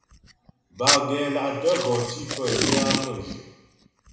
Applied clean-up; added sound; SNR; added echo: none; Packing tape, duct tape; 1 dB; reverberation time 1.0 s.